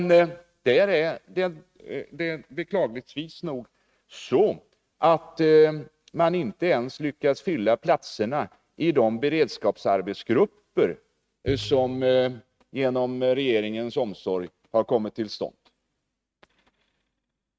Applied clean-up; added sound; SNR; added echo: neural mask model RNNoise.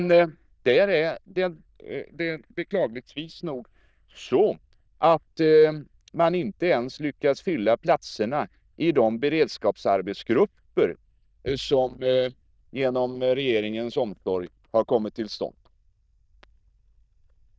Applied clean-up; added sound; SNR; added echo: neural diffusion model UNIVERSE++.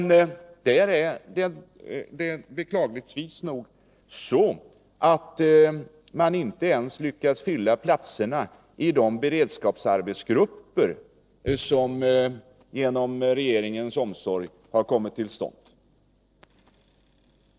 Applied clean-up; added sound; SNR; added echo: neural separator model SepFormer DNS4.